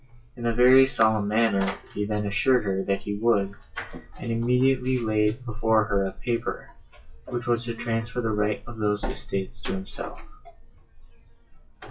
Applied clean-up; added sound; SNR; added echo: classical method WPE with log-MMSE.